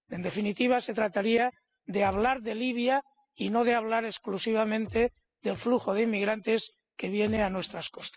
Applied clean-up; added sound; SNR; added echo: classical method spectral subtraction.